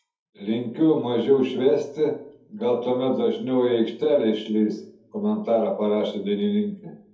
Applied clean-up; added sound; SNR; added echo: none; none; none; reverberation time 0.7 s.